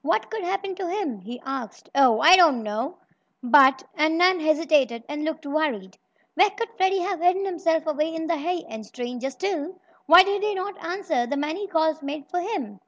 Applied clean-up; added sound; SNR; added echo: none; none; none; none.